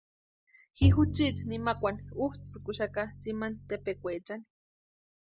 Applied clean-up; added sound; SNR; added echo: none; Bowed string instrument; -1 dB; none.